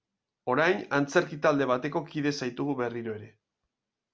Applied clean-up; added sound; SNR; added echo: none; none; none; none.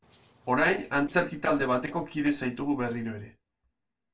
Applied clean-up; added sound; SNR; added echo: neural separator model SepFormer DNS4.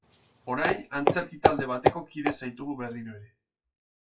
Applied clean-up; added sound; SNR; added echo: classical method WPE with log-MMSE.